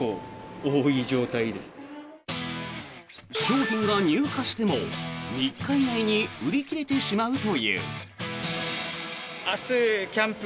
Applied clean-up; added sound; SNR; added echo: none; none; none; none.